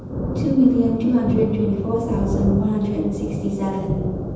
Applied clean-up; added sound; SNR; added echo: none; Thunder; 4 dB; reverberation time 1.1 s.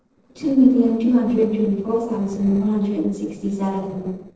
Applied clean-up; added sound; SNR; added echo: neural separator model SepFormer DNS4.